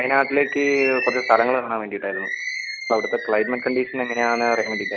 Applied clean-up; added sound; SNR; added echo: none; Bird; 8 dB; none.